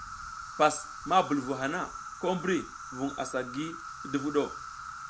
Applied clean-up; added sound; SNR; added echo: none; Insect; 10 dB; none.